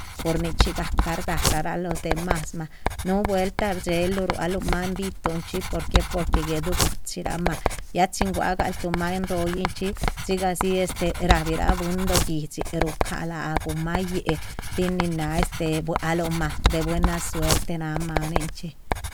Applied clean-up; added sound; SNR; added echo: none; Writing; 0 dB; none.